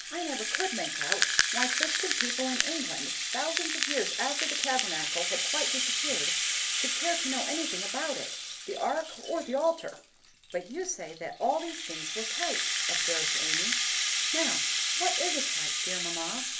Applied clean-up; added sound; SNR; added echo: none; Rattle (instrument); -4 dB; reverberation time 0.3 s.